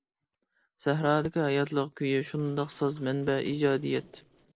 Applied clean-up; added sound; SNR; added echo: neural separator model SepFormer DNS4.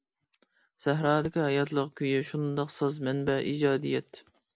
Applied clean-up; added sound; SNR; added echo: none; none; none; none.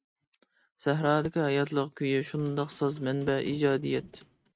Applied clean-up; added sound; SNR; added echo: neural mask model RNNoise.